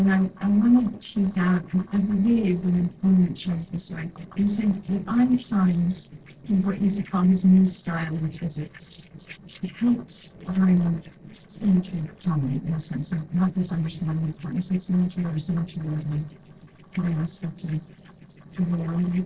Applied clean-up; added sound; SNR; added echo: neural separator model SepFormer DNS4.